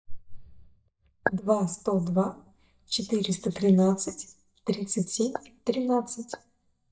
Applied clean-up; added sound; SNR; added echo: neural mask model DeepFilterNet 3.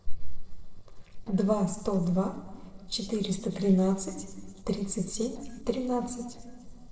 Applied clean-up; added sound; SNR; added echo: neural separator model SepFormer DNS4.